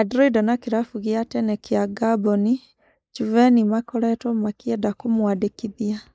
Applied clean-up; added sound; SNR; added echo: neural mask model Resemble Enhance denoiser.